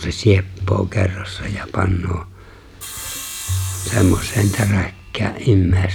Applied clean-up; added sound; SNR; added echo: none; Sawing; 13 dB; none.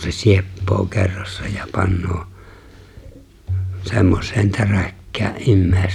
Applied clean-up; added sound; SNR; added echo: none; none; none; none.